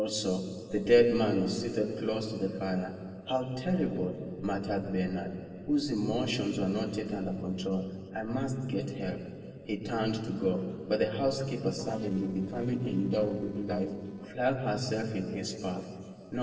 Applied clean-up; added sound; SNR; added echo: neural separator model SepFormer DNS4.